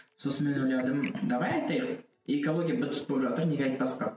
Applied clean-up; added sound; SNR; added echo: none; none; none; none.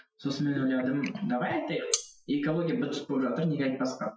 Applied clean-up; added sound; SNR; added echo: classical method Wiener filter.